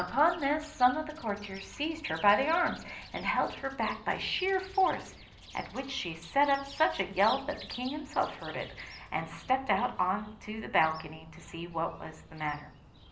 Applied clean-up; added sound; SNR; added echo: none; Chirp, tweet; 18 dB; reverberation time 0.5 s.